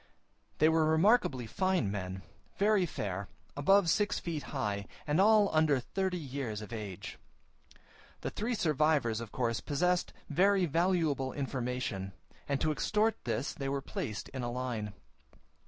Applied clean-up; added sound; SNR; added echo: none; none; none; none.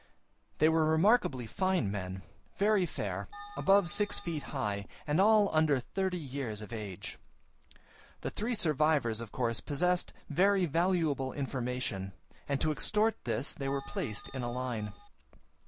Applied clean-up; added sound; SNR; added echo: none; Bell; 18 dB; none.